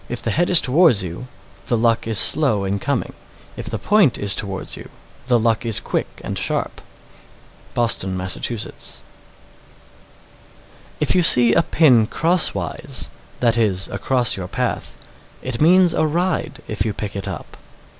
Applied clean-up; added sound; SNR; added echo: none; none; none; none.